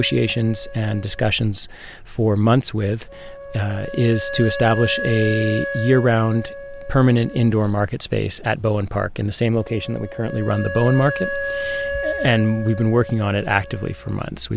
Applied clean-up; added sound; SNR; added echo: none; Wind instrument, woodwind instrument; 10 dB; none.